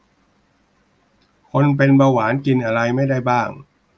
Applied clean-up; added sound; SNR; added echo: none; none; none; none.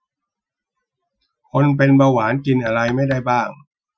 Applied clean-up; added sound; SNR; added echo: classical method Wiener filter.